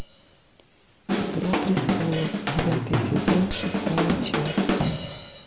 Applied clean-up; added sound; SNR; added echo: none; Drum / Drum kit; -3 dB; none.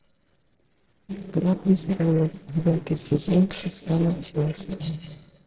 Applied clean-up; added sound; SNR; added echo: neural separator model SepFormer DNS4.